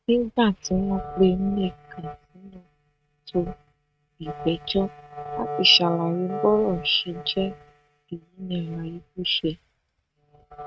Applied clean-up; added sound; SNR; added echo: neural mask model RNNoise.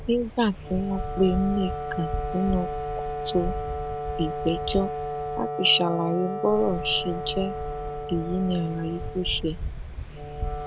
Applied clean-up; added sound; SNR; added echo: none; Wind instrument, woodwind instrument + Waves, surf; 4 dB; none.